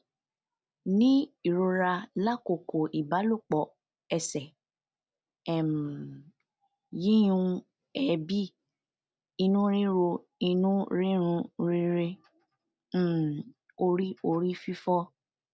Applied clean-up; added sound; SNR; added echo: none; none; none; none.